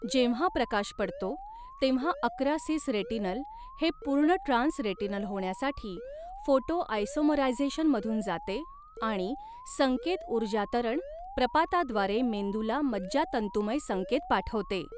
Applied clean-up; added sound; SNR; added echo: none; Alarm; 15 dB; none.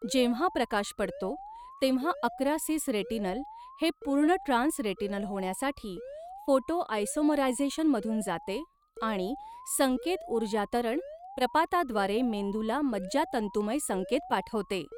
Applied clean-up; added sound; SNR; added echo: neural mask model RNNoise.